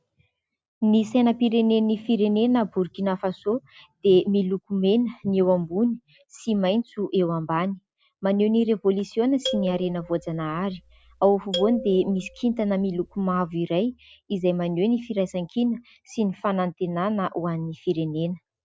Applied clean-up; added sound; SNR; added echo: none; Marimba, xylophone; 12 dB; none.